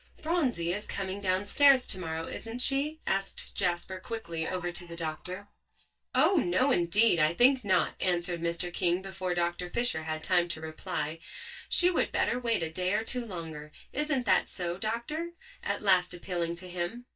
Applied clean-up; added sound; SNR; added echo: neural mask model DeepFilterNet 3.